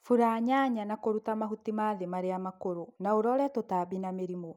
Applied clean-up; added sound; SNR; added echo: none; none; none; none.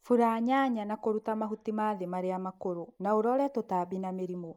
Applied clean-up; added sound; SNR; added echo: neural mask model Resemble Enhance denoiser.